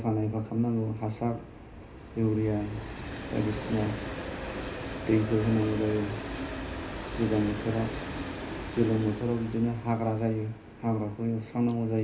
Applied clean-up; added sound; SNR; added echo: none; Train; 9 dB; reverberation time 0.3 s.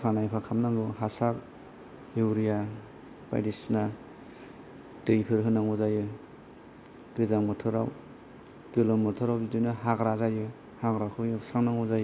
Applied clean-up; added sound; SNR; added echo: none; none; none; none.